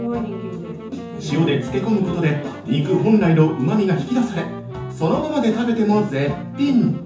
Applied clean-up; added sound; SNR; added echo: none; Wind instrument, woodwind instrument; 17 dB; reverberation time 0.6 s.